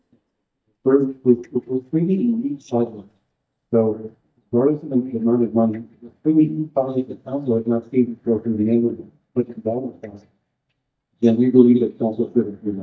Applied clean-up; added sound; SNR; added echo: neural mask model DeepFilterNet 3.